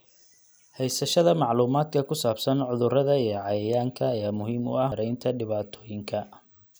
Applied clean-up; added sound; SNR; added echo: none; none; none; none.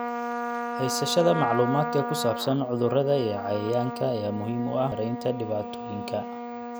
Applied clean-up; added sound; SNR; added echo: none; Trumpet; 6 dB; none.